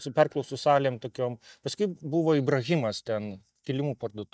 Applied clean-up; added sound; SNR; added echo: neural mask model DeepFilterNet 3.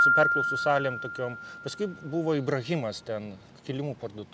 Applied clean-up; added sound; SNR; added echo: none; Piano; 0 dB; none.